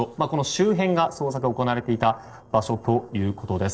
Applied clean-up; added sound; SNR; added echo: neural separator model SepFormer DNS4.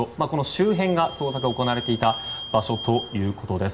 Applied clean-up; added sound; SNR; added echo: none; Squeak / Vehicle; 13 dB; reverberation time 2.0 s.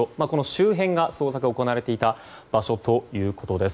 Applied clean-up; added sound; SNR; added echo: none; none; none; none.